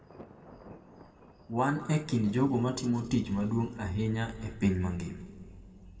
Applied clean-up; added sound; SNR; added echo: none; Thunder; 20 dB; reverberation time 1.8 s.